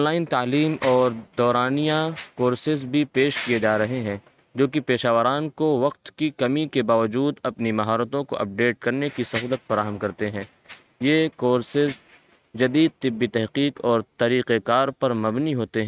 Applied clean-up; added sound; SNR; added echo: neural mask model RNNoise.